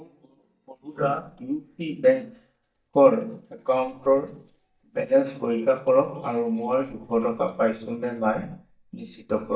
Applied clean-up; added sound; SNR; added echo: neural mask model DeepFilterNet 3.